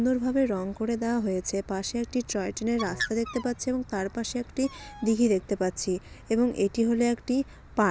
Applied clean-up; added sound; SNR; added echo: none; Bird; 16 dB; none.